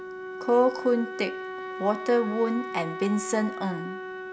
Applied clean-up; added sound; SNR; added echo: none; Wind instrument, woodwind instrument; 9 dB; none.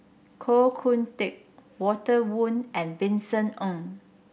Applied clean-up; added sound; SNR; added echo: none; none; none; none.